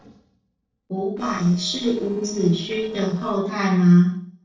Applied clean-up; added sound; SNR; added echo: neural separator model SepFormer DNS4.